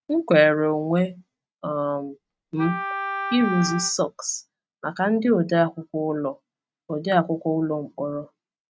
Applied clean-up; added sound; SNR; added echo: neural mask model RNNoise.